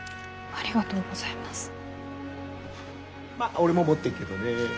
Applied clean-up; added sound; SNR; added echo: none; none; none; none.